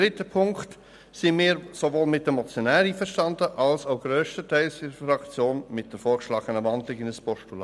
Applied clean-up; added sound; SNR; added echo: none; none; none; none.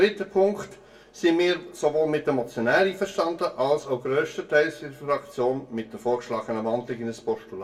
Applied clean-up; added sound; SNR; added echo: none; none; none; reverberation time 0.2 s.